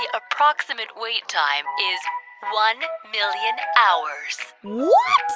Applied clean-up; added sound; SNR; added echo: none; none; none; none.